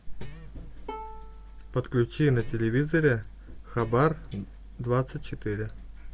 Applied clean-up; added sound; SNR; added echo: none; Bowed string instrument + Guitar; 19 dB; none.